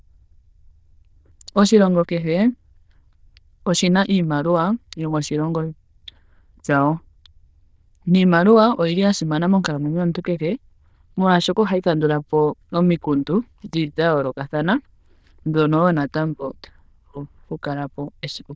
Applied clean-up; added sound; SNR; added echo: neural diffusion model UNIVERSE++.